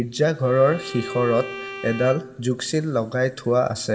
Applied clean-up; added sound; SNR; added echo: none; Bowed string instrument; 14 dB; reverberation time 1.1 s.